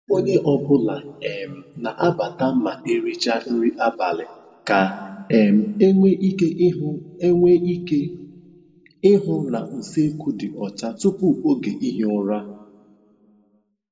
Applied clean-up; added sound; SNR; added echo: none; none; none; reverberation time 1.0 s.